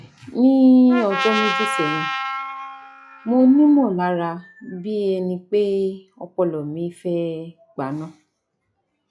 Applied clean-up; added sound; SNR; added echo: classical method log-MMSE.